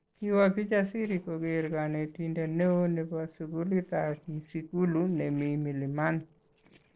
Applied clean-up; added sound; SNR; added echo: neural separator model SepFormer DNS4.